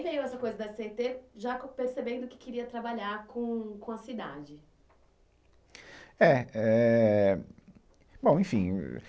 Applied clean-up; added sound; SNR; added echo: none; none; none; none.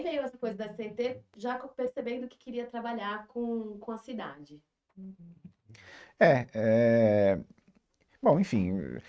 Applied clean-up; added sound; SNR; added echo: neural mask model RNNoise.